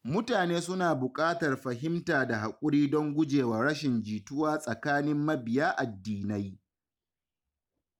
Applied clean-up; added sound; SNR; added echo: none; none; none; none.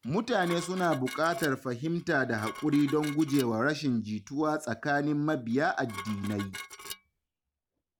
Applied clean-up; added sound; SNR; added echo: none; Dishes, pots, and pans; 15 dB; none.